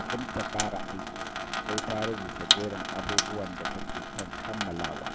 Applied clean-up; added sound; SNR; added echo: none; Sink (filling or washing) / Water tap, faucet; -5 dB; none.